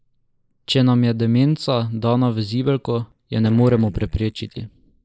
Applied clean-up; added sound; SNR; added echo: neural mask model Resemble Enhance denoiser.